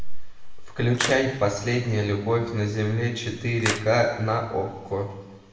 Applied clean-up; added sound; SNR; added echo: none; Splash, splatter; 10 dB; reverberation time 1.1 s.